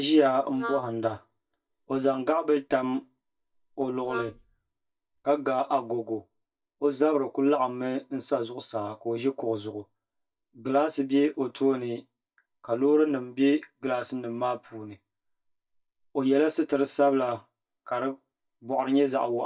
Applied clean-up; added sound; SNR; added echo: neural mask model DeepFilterNet 3.